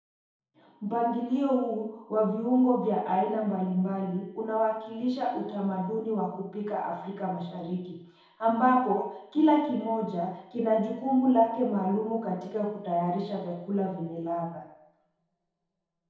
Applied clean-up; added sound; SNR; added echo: none; none; none; reverberation time 1.9 s.